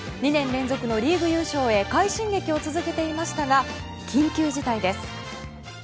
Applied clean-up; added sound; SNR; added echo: none; none; none; none.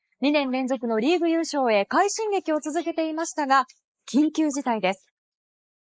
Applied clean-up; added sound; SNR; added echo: neural mask model Resemble Enhance denoiser.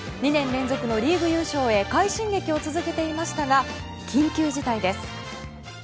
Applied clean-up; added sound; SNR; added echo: none; Livestock, farm animals, working animals; 14 dB; none.